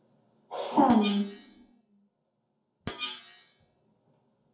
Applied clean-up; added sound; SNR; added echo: none; Screech; 11 dB; reverberation time 0.6 s.